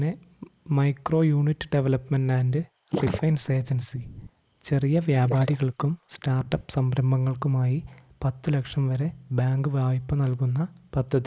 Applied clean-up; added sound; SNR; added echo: neural mask model Resemble Enhance denoiser.